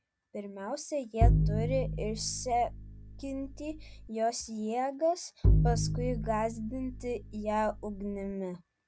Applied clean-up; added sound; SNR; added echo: none; Bowed string instrument; -4 dB; none.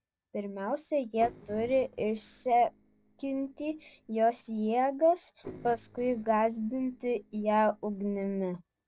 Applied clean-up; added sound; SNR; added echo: neural separator model SepFormer DNS4.